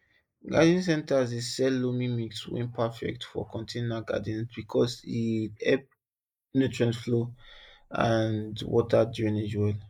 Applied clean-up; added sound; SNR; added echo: neural mask model Resemble Enhance denoiser.